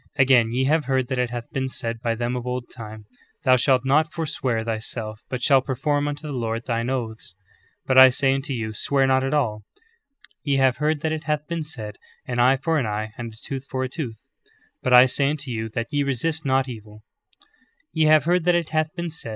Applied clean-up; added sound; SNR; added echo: neural mask model Resemble Enhance denoiser.